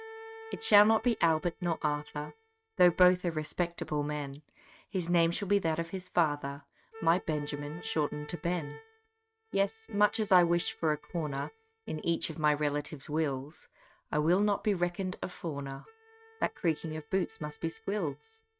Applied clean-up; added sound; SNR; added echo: neural mask model RNNoise.